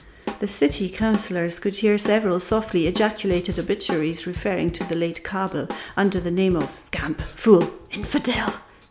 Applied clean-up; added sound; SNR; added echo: none; Drum kit; 13 dB; none.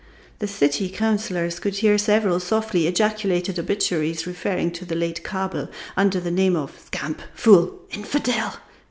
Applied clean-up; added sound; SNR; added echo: none; none; none; none.